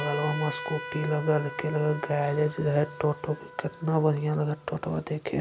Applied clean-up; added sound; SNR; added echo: none; Trumpet; 13 dB; none.